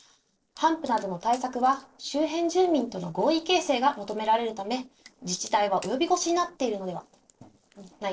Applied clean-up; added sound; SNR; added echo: neural separator model SepFormer DNS4.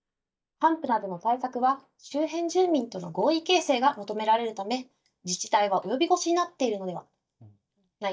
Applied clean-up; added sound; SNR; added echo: neural mask model DeepFilterNet 3.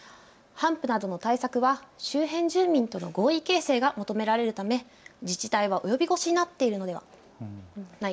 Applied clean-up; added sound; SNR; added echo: none; none; none; none.